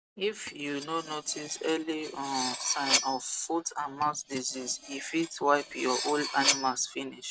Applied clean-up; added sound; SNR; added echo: none; Cutlery, silverware; 5 dB; none.